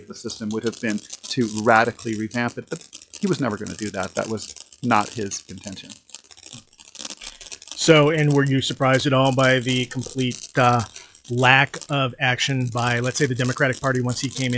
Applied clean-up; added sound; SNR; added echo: classical method log-MMSE.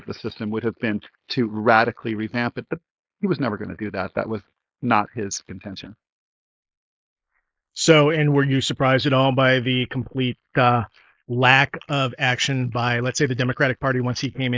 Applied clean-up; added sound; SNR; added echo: neural mask model Resemble Enhance denoiser.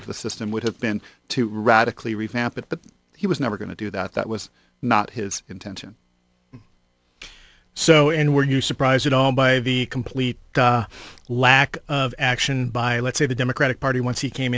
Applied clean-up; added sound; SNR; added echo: none; none; none; none.